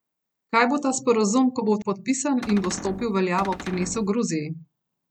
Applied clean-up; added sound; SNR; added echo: none; Cupboard open or close; 13 dB; none.